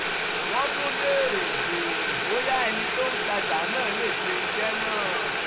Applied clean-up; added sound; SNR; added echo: none; Boiling; -3 dB; none.